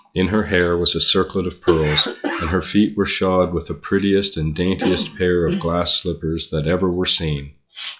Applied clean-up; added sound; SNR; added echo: classical method log-MMSE.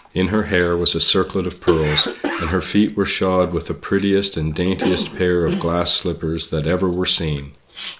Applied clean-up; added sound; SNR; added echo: none; Cough; 10 dB; none.